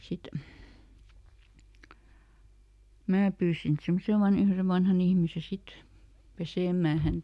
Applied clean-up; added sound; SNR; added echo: none; none; none; none.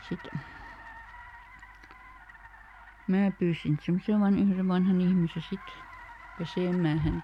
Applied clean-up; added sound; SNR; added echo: none; Car; 19 dB; none.